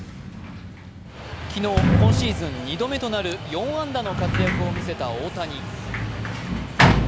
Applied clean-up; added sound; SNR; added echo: none; Sliding door; -4 dB; none.